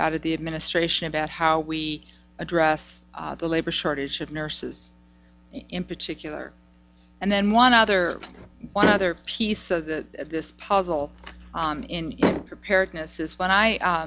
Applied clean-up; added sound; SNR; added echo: none; Slam; 6 dB; none.